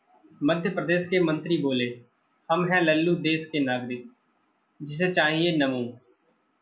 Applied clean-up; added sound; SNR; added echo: none; none; none; none.